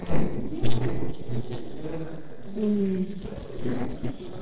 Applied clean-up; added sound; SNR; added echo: neural separator model SepFormer DNS4.